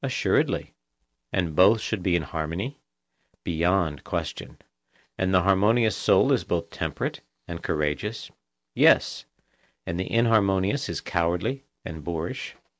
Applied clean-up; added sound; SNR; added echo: none; none; none; none.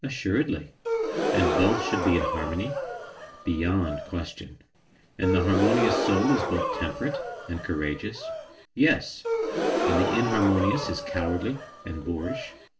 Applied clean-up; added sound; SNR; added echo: none; Gasp; 2 dB; reverberation time 0.2 s.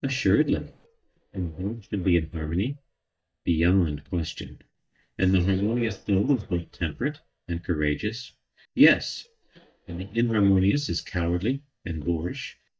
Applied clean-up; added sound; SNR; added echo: neural mask model DeepFilterNet 3.